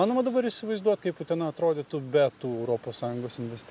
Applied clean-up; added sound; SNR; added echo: none; none; none; none.